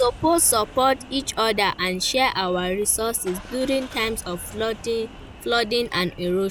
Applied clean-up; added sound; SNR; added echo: none; Engine starting / Car; 17 dB; none.